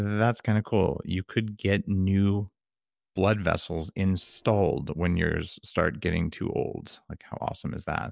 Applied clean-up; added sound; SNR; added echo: neural separator model SepFormer DNS4.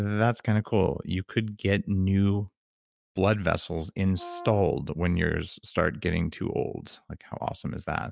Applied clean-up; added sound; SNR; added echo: neural mask model RNNoise.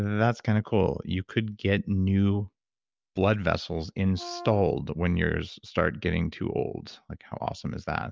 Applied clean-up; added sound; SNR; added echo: none; Brass instrument; 16 dB; none.